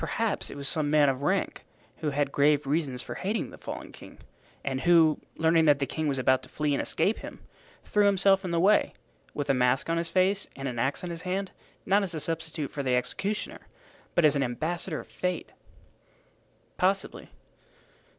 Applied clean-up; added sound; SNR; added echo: none; none; none; none.